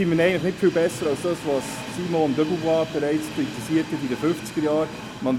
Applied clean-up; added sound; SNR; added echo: none; Train; 12 dB; none.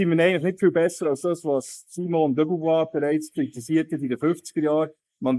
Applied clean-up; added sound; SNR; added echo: neural mask model Resemble Enhance denoiser.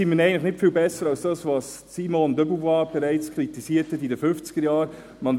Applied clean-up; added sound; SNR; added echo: none; none; none; none.